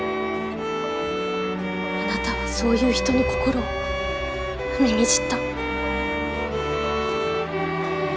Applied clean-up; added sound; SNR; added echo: none; Bowed string instrument; 2 dB; none.